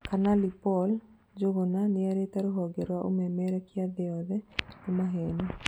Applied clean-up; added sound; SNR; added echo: none; none; none; none.